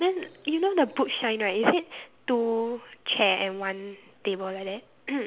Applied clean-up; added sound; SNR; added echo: none; none; none; none.